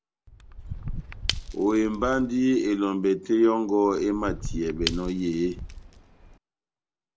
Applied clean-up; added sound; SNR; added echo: none; Shatter / Crushing; 9 dB; none.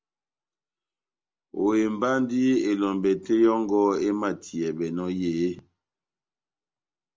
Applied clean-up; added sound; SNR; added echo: none; none; none; none.